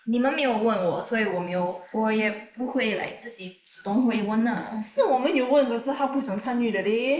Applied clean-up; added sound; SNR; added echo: neural mask model Resemble Enhance denoiser.